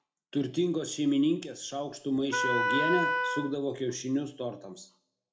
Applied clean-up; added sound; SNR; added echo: none; Wind instrument, woodwind instrument; 0 dB; reverberation time 0.3 s.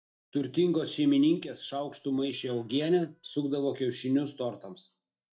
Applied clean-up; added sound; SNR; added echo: neural mask model DeepFilterNet 3.